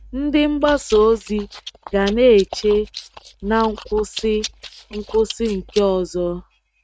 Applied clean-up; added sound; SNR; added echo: neural mask model RNNoise.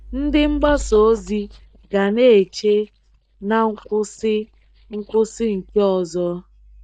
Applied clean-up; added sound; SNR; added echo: neural mask model DeepFilterNet 3.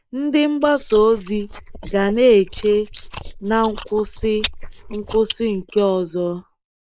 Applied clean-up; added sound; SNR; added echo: neural mask model Resemble Enhance denoiser.